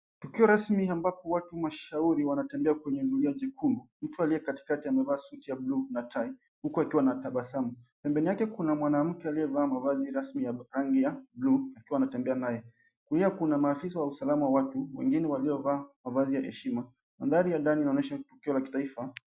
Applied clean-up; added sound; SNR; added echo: none; none; none; none.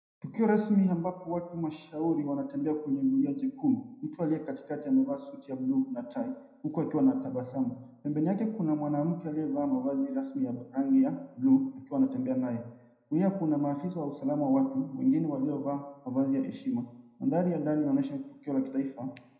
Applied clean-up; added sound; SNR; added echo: none; none; none; reverberation time 0.8 s.